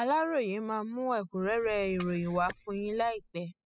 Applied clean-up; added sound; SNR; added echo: classical method spectral subtraction.